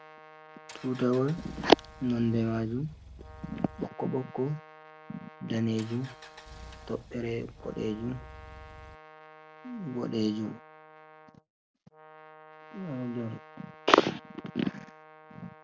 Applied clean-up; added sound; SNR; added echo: none; Brass instrument + Engine; 17 dB; none.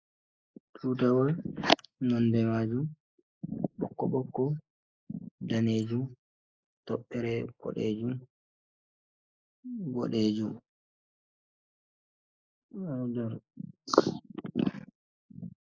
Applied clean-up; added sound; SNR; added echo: neural mask model Resemble Enhance denoiser.